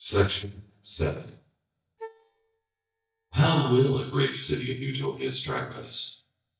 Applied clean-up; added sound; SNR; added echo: neural mask model DeepFilterNet 3.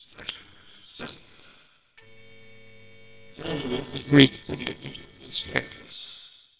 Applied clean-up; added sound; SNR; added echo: neural separator model SepFormer WHAMR!.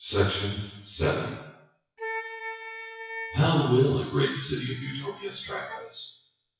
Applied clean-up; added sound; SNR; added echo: classical method WPE with log-MMSE.